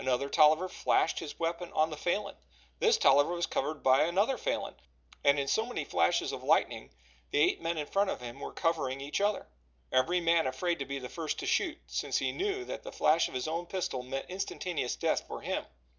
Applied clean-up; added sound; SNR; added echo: none; none; none; none.